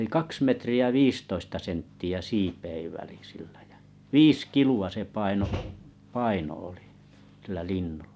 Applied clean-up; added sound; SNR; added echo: none; none; none; none.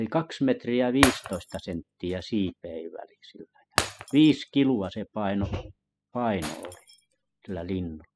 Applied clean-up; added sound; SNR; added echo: classical method spectral subtraction.